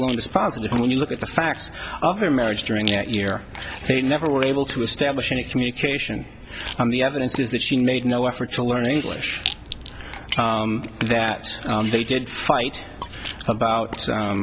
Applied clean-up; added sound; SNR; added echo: none; Liquid + Rattle; 12 dB; none.